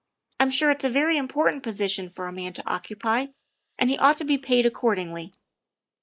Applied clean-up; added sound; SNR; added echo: neural mask model Resemble Enhance denoiser.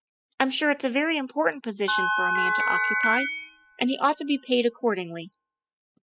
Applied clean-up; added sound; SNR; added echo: classical method spectral subtraction.